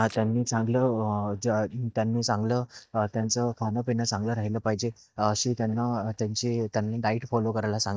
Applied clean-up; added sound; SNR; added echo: neural mask model DeepFilterNet 3.